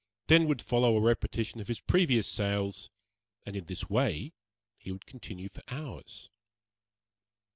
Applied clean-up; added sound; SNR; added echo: none; none; none; none.